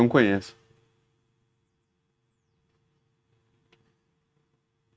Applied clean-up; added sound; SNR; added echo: neural mask model RNNoise.